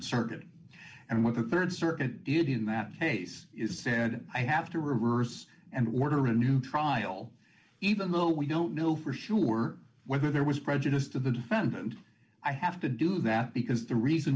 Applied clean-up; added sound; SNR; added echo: none; none; none; none.